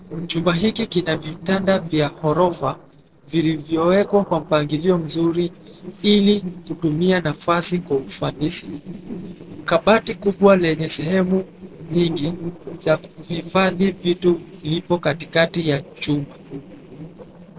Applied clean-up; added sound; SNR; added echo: neural separator model SepFormer DNS4.